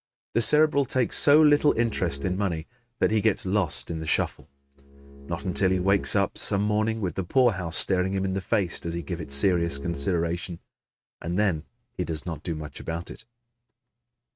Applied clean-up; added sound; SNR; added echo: neural mask model RNNoise.